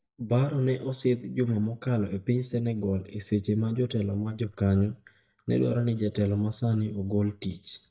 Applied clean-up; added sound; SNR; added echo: neural mask model DeepFilterNet 3.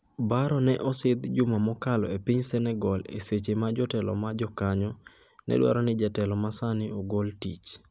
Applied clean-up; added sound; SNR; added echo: none; none; none; none.